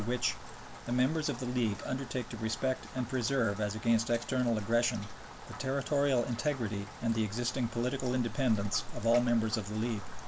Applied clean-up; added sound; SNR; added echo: none; Rain; 11 dB; none.